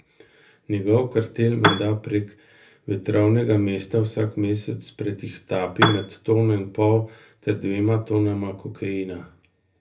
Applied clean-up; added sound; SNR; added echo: none; Piano; -3 dB; reverberation time 0.3 s.